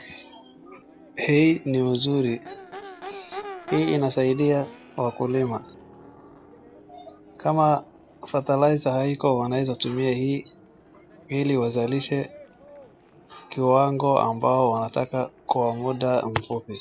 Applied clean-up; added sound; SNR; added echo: none; Crowd / Race car, auto racing / Accelerating, revving, vroom; 19 dB; none.